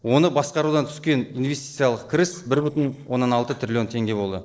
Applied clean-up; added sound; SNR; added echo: neural separator model SepFormer DNS4.